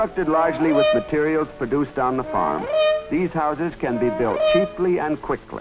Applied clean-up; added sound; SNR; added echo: none; Brass instrument; 3 dB; none.